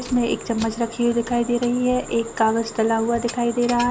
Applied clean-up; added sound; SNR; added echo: none; Keys jangling; 18 dB; none.